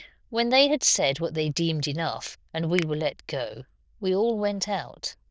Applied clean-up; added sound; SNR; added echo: neural diffusion model UNIVERSE++.